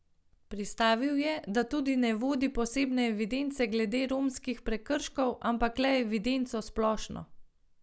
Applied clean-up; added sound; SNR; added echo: none; none; none; none.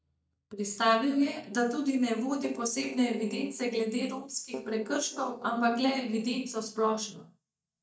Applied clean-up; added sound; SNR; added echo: neural mask model DeepFilterNet 3.